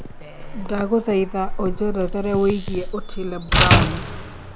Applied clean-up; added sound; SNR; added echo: none; Slam; 0 dB; none.